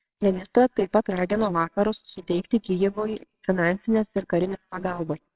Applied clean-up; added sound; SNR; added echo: neural separator model SepFormer WHAMR!.